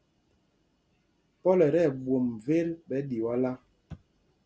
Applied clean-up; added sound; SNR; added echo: none; none; none; none.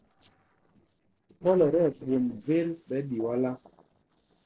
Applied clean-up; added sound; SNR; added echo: neural separator model SepFormer DNS4.